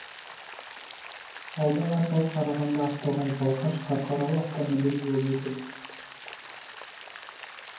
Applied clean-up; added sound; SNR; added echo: none; Rain; 14 dB; reverberation time 0.9 s.